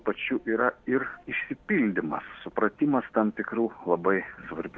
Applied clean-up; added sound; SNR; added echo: none; none; none; none.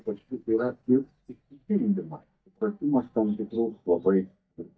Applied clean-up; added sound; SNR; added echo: neural mask model DeepFilterNet 3.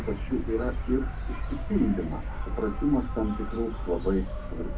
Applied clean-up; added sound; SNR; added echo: none; Insect; 2 dB; reverberation time 0.3 s.